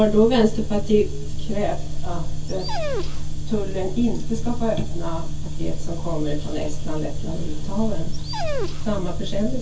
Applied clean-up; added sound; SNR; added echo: none; Dog; 13 dB; reverberation time 0.1 s.